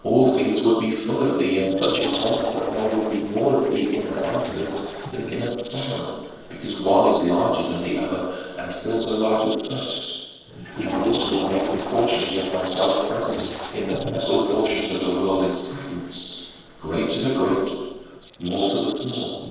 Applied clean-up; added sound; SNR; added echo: neural separator model SepFormer DNS4.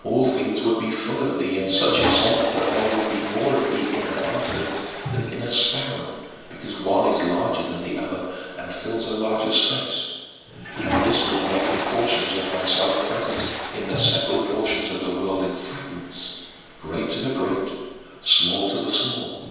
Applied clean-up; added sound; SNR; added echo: none; Toilet flush / Water; 7 dB; reverberation time 1.2 s.